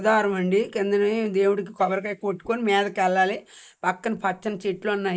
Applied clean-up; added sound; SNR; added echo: neural mask model Resemble Enhance denoiser.